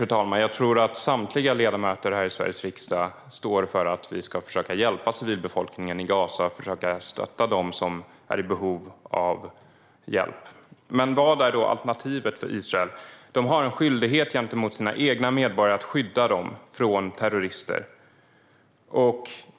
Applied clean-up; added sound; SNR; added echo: none; none; none; none.